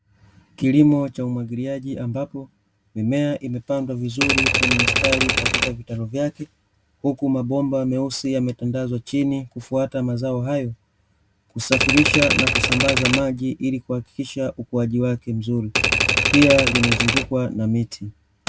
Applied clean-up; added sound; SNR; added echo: none; Typewriter; -2 dB; none.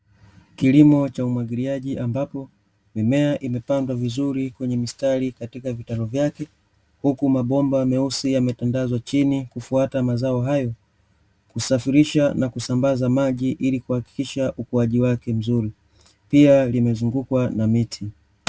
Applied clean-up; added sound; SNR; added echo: none; none; none; none.